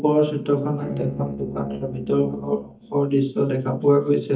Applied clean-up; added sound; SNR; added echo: neural mask model DeepFilterNet 3.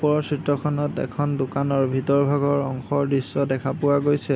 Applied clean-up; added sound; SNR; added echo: none; none; none; none.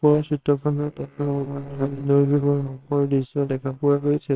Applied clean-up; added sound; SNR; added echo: neural separator model SepFormer WHAMR!.